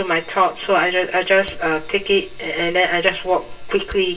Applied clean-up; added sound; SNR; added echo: none; Fire; 18 dB; reverberation time 0.1 s.